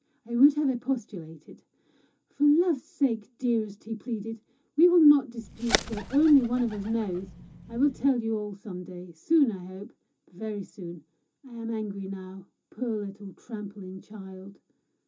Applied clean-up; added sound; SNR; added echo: none; Bird; 8 dB; reverberation time 0.2 s.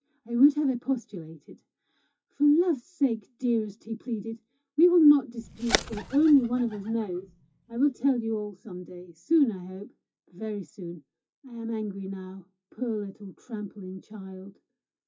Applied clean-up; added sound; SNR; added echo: classical method WPE with log-MMSE.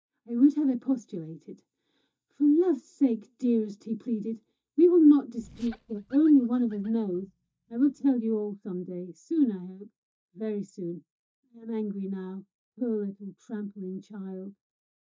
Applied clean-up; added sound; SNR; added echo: neural mask model DeepFilterNet 3.